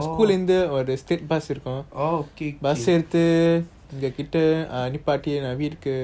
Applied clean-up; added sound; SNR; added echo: none; none; none; none.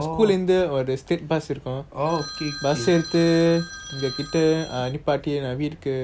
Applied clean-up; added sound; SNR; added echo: none; Telephone; 13 dB; none.